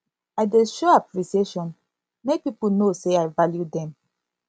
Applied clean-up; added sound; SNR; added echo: none; none; none; none.